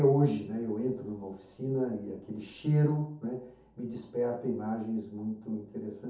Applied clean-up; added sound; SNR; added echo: none; none; none; reverberation time 0.5 s.